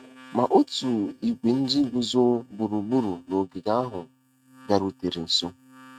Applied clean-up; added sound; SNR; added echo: neural mask model RNNoise.